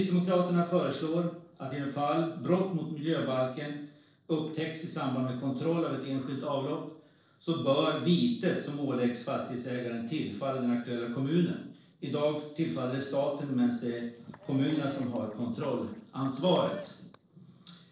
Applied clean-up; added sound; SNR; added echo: neural separator model SepFormer DNS4.